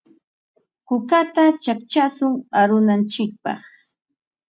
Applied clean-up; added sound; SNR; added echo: none; none; none; none.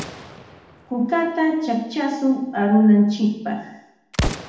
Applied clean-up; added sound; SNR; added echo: none; Explosion; 12 dB; reverberation time 0.8 s.